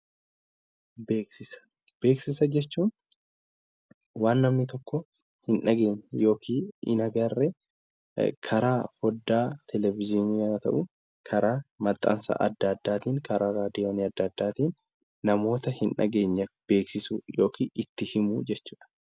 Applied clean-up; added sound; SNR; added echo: none; none; none; none.